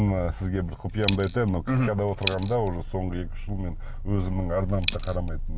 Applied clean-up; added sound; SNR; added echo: none; Coin (dropping); 9 dB; none.